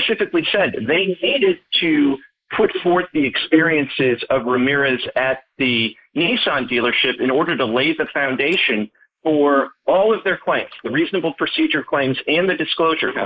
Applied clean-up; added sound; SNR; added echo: neural mask model Resemble Enhance denoiser.